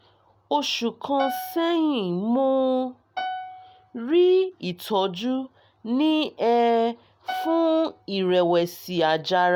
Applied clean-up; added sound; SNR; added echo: none; Piano; 12 dB; none.